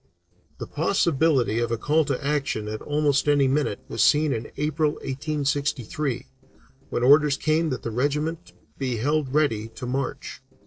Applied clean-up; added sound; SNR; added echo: neural separator model SepFormer DNS4.